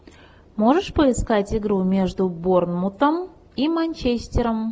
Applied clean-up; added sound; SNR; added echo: none; none; none; none.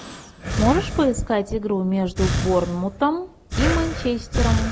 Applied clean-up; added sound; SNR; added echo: none; Breathing; 3 dB; none.